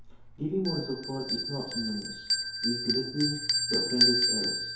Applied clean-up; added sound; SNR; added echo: none; Bell; -3 dB; reverberation time 2.4 s.